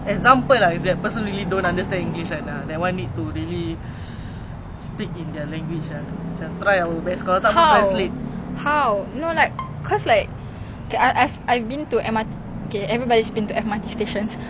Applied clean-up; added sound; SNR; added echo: none; Bowed string instrument; 20 dB; none.